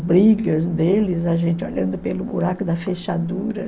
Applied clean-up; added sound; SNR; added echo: none; none; none; none.